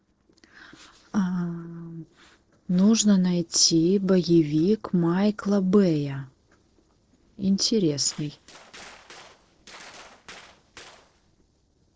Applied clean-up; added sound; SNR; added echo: neural separator model SepFormer DNS4.